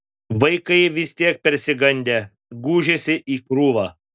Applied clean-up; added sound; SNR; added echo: none; none; none; none.